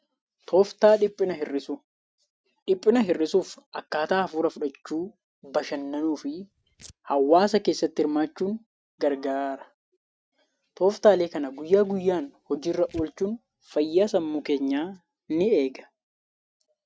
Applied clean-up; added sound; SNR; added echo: neural mask model RNNoise.